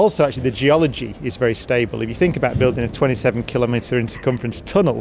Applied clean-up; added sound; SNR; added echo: none; none; none; none.